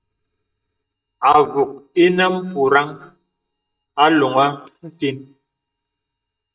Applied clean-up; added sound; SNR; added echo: neural mask model DeepFilterNet 3.